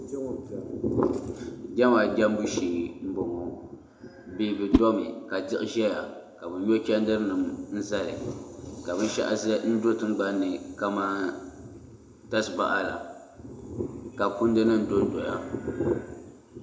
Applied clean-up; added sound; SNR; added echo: none; Whoosh, swoosh, swish; 3 dB; reverberation time 0.6 s.